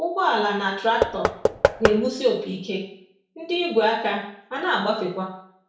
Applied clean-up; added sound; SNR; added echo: none; Knock / Wood; 1 dB; reverberation time 0.6 s.